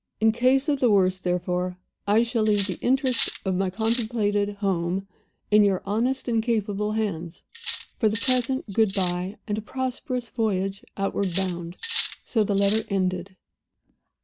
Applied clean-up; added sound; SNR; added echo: none; Cutlery, silverware; 3 dB; none.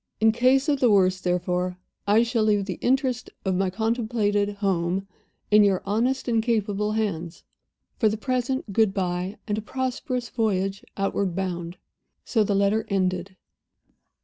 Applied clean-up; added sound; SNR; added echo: none; none; none; none.